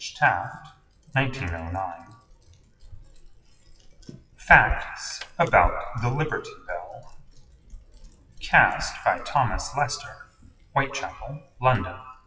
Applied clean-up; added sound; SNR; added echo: classical method WPE with log-MMSE.